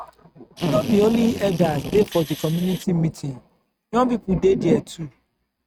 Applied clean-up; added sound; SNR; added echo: neural mask model RNNoise.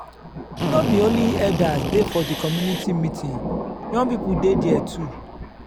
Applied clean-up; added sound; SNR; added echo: none; Drill + Thunder; 3 dB; none.